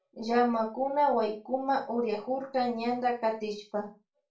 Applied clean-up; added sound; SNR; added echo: none; none; none; reverberation time 0.3 s.